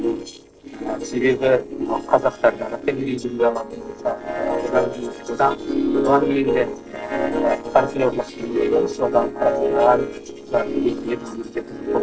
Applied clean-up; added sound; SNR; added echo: neural separator model SepFormer DNS4.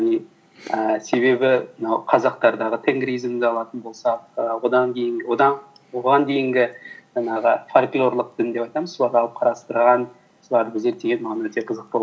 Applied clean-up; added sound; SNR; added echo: none; none; none; none.